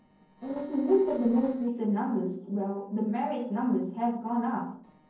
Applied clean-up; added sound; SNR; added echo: neural separator model SepFormer DNS4.